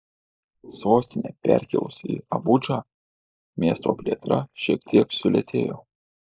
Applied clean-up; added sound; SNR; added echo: neural mask model Resemble Enhance denoiser.